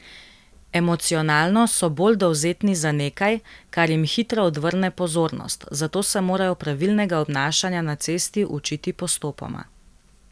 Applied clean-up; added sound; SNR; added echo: none; none; none; none.